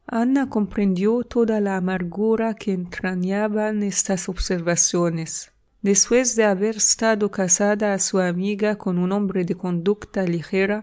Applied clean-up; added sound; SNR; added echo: none; none; none; none.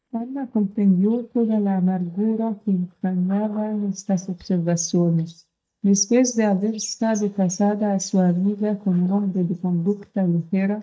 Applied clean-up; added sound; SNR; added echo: neural mask model DeepFilterNet 3.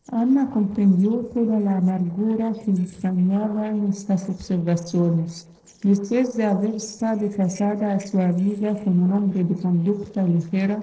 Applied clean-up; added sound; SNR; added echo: neural separator model SepFormer DNS4.